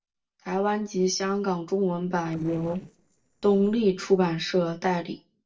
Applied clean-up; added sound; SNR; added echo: neural separator model SepFormer DNS4.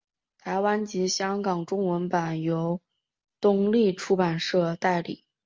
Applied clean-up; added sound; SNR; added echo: none; none; none; none.